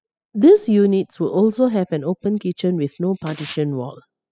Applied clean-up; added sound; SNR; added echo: classical method spectral subtraction.